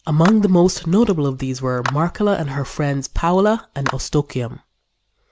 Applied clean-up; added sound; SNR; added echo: none; Clapping; 15 dB; none.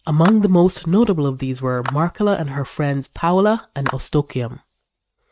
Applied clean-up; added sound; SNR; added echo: neural mask model RNNoise.